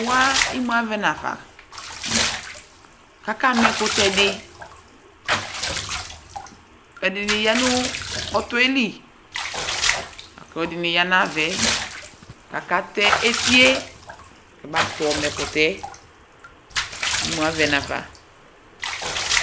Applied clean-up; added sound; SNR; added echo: none; Bathtub (filling or washing) / Water / Liquid; 3 dB; none.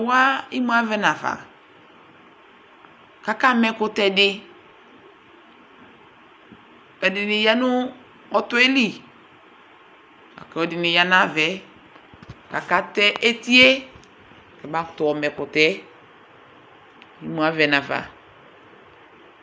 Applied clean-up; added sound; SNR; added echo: none; none; none; none.